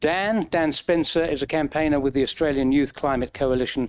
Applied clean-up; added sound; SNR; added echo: neural mask model RNNoise.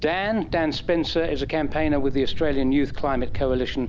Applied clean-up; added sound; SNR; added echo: none; Thunder; 4 dB; none.